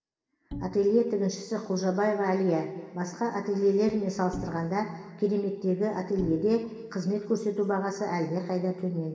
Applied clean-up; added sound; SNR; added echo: none; Bowed string instrument; 15 dB; reverberation time 2.2 s.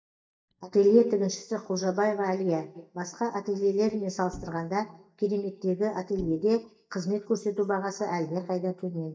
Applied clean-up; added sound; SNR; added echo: neural mask model DeepFilterNet 3.